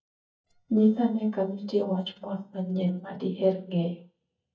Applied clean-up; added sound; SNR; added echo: neural mask model DeepFilterNet 3.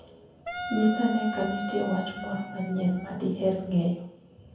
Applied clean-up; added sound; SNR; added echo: none; Wind instrument, woodwind instrument; 8 dB; reverberation time 0.7 s.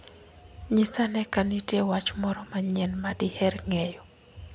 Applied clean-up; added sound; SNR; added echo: none; none; none; none.